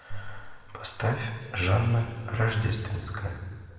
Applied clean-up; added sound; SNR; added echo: none; none; none; reverberation time 2.2 s.